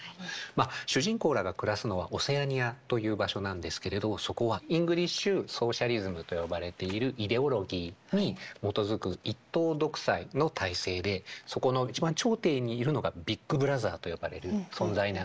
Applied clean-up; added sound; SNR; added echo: none; none; none; none.